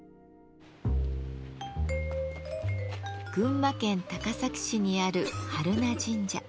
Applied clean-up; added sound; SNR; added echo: none; Cough; 14 dB; none.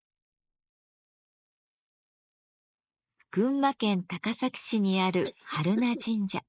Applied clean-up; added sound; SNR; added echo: neural mask model Resemble Enhance denoiser.